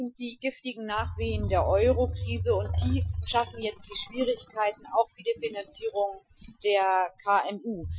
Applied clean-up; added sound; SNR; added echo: classical method Wiener filter.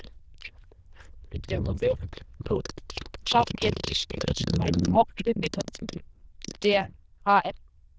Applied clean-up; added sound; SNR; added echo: neural diffusion model UNIVERSE++.